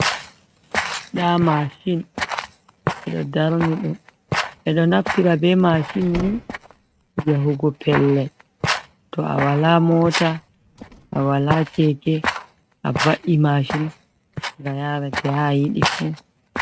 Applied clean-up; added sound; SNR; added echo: neural mask model RNNoise.